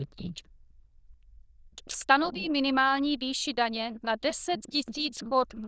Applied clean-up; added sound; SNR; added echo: neural diffusion model UNIVERSE++.